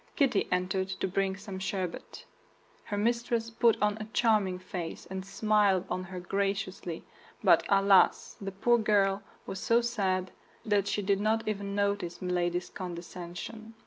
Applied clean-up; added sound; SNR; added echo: none; none; none; none.